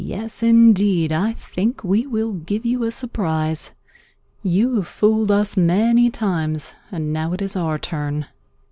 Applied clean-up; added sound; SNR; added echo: none; none; none; none.